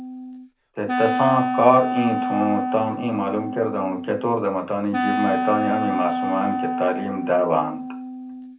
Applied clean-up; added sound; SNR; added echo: none; Wind instrument, woodwind instrument; 3 dB; reverberation time 0.3 s.